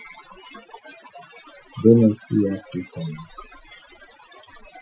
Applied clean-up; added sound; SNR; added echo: classical method Wiener filter.